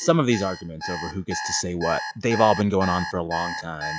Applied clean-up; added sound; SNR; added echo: classical method log-MMSE.